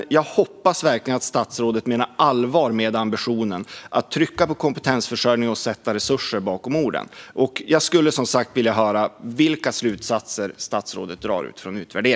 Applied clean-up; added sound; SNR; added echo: none; none; none; none.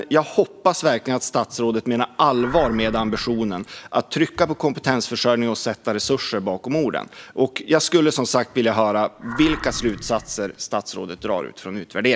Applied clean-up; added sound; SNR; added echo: none; Animal; 13 dB; none.